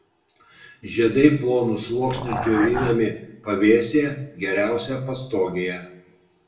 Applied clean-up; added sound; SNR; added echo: none; Dog; 7 dB; reverberation time 0.5 s.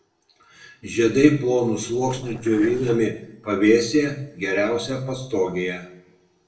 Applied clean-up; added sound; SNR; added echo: neural separator model SepFormer DNS4.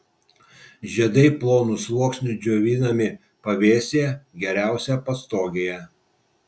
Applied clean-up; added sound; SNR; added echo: none; none; none; none.